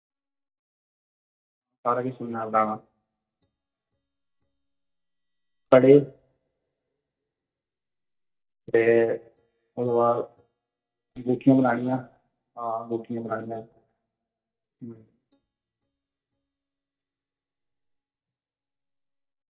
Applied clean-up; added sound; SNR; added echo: neural mask model DeepFilterNet 3.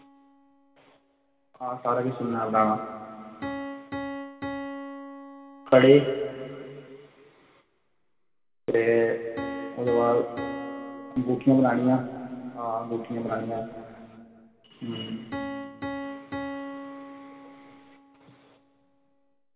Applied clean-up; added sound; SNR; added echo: none; Piano; 12 dB; reverberation time 2.4 s.